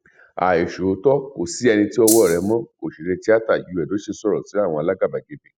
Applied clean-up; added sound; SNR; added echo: none; Rattle (instrument); 4 dB; none.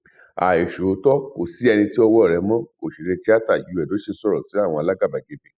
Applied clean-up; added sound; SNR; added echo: neural mask model Resemble Enhance denoiser.